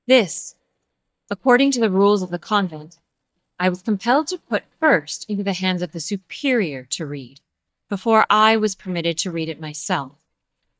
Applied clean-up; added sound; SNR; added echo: neural mask model DeepFilterNet 3.